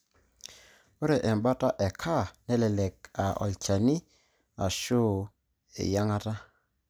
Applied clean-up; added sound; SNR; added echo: none; none; none; none.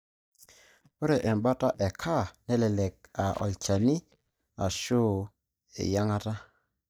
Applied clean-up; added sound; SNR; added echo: neural mask model DeepFilterNet 3.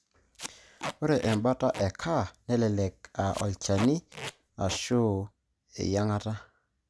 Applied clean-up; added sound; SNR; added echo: none; Packing tape, duct tape; 13 dB; none.